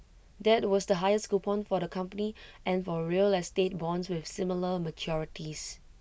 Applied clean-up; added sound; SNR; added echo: none; none; none; none.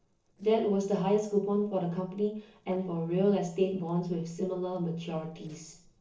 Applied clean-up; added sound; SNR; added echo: neural separator model SepFormer DNS4.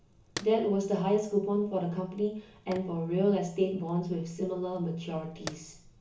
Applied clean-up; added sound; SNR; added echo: none; Fire; 19 dB; reverberation time 0.8 s.